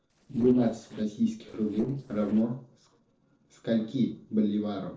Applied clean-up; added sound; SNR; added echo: neural separator model SepFormer DNS4.